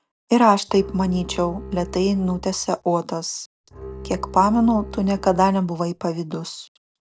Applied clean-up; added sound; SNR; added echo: none; Bowed string instrument; 15 dB; none.